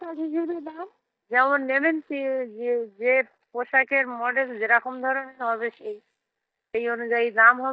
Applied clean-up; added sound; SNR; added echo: neural mask model DeepFilterNet 3.